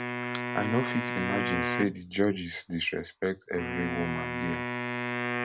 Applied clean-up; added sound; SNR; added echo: none; Wind instrument, woodwind instrument; 1 dB; none.